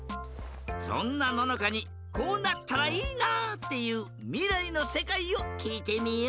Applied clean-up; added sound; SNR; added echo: none; none; none; none.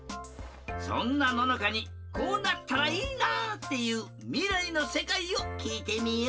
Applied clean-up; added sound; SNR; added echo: none; none; none; reverberation time 0.1 s.